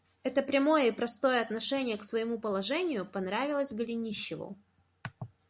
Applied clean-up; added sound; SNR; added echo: none; none; none; none.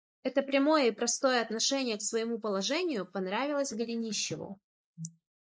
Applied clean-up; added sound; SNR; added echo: neural mask model Resemble Enhance denoiser.